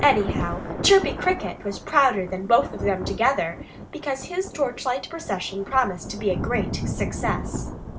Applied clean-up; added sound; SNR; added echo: none; Thunder / Rain; 7 dB; none.